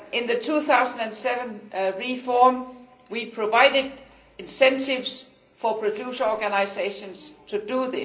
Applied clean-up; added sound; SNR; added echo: none; none; none; reverberation time 0.5 s.